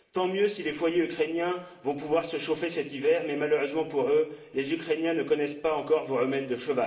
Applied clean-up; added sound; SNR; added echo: none; Chime; 15 dB; reverberation time 0.8 s.